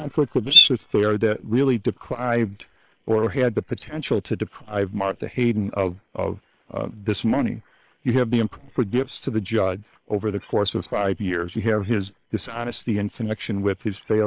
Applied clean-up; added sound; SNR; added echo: neural separator model SepFormer WHAM!.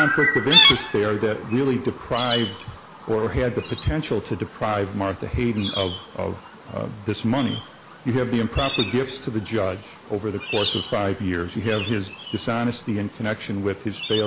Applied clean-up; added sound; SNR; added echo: none; Chirp, tweet; 3 dB; none.